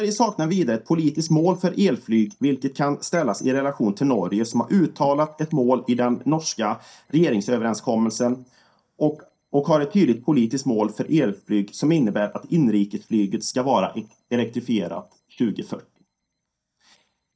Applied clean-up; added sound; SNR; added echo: neural mask model DeepFilterNet 3.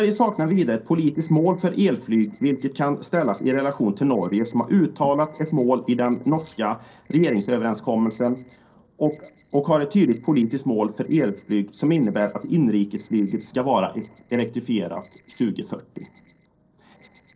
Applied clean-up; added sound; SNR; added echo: neural separator model SepFormer DNS4.